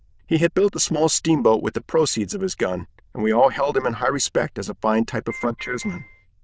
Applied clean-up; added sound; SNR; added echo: neural diffusion model UNIVERSE++.